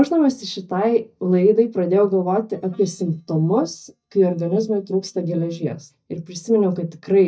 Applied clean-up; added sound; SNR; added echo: neural mask model DeepFilterNet 3.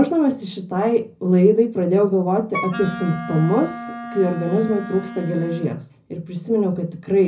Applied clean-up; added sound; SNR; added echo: none; Wind instrument, woodwind instrument; 12 dB; reverberation time 0.4 s.